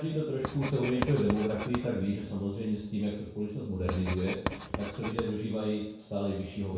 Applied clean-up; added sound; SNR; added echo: none; Writing; 8 dB; reverberation time 0.6 s.